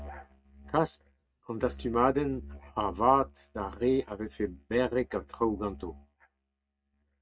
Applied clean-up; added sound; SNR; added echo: neural mask model RNNoise.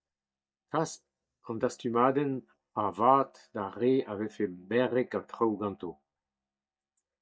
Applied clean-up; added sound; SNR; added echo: neural mask model DeepFilterNet 3.